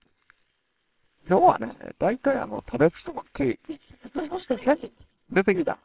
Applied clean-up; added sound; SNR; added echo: neural separator model SepFormer WHAMR!.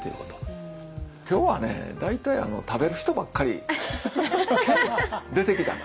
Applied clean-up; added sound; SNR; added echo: none; none; none; none.